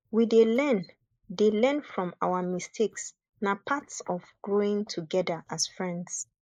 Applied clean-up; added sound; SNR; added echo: neural mask model Resemble Enhance denoiser.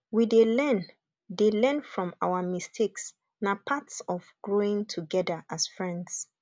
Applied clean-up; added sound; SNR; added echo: none; none; none; none.